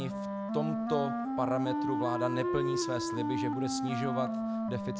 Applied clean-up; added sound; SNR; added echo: none; Wind instrument, woodwind instrument; -2 dB; none.